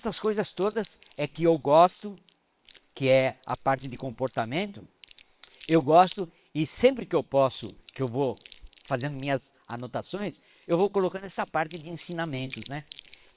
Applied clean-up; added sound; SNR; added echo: neural separator model SepFormer WHAM!.